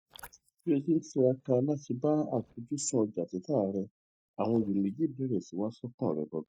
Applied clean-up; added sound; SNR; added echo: neural mask model DeepFilterNet 3.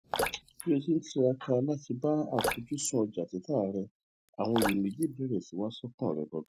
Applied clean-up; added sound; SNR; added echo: none; Drip; 8 dB; none.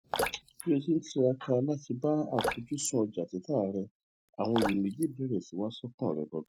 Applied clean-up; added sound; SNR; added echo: neural mask model RNNoise.